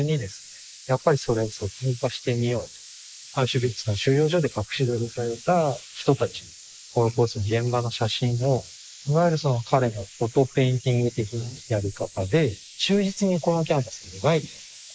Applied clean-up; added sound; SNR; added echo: neural mask model Resemble Enhance denoiser.